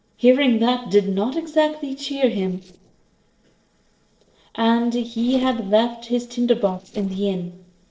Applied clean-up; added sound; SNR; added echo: neural separator model SepFormer DNS4.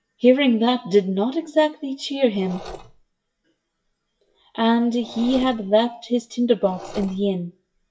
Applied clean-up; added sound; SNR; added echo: classical method WPE with log-MMSE.